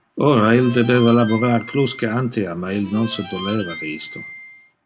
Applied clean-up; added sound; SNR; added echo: none; Harmonica; 15 dB; reverberation time 0.4 s.